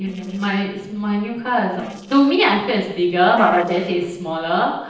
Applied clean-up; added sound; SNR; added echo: neural separator model SepFormer DNS4.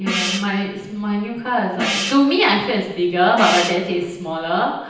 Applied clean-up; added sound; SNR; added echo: none; Gong; 8 dB; reverberation time 0.9 s.